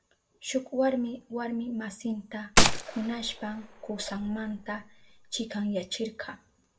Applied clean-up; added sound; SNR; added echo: none; Gunshot, gunfire; -5 dB; reverberation time 0.2 s.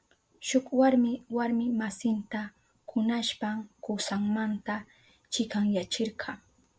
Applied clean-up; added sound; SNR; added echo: none; none; none; none.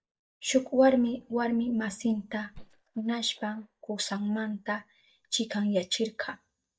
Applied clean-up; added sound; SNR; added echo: neural mask model DeepFilterNet 3.